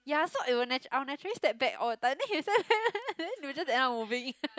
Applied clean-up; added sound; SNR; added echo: none; none; none; none.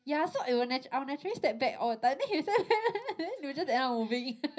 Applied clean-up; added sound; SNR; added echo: none; none; none; reverberation time 0.5 s.